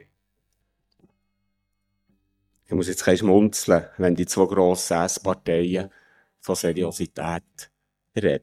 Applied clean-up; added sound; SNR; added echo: neural mask model DeepFilterNet 3.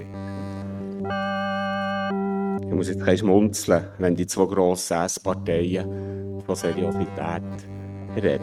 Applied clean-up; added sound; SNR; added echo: neural mask model RNNoise.